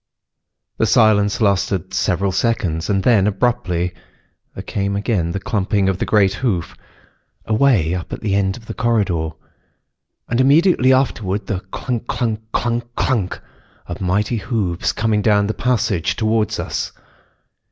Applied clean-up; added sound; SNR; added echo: none; none; none; none.